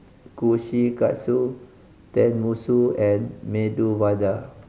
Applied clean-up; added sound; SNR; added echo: none; none; none; none.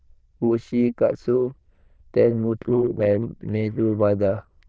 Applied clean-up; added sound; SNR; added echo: neural diffusion model UNIVERSE++.